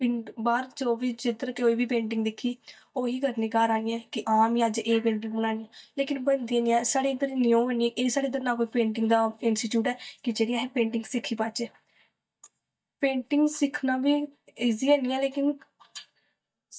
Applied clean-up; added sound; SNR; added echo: neural mask model DeepFilterNet 3.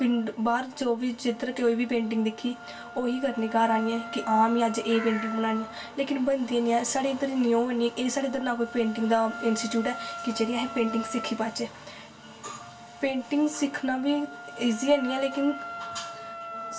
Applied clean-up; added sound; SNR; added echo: none; Wind instrument, woodwind instrument; 14 dB; reverberation time 0.2 s.